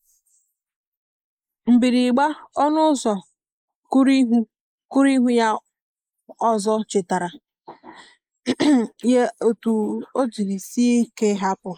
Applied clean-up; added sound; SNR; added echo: neural mask model Resemble Enhance denoiser.